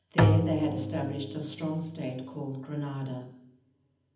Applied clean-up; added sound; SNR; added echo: none; Bowed string instrument; -2 dB; reverberation time 0.8 s.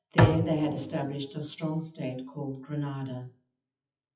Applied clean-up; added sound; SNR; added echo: classical method WPE with log-MMSE.